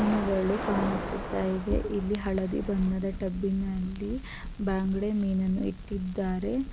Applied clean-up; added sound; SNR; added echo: none; Crackle; 7 dB; none.